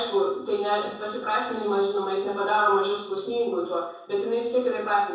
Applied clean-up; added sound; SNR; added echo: none; none; none; reverberation time 0.7 s.